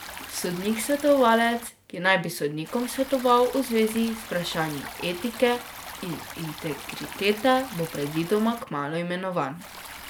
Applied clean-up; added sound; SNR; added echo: none; Stream; 15 dB; none.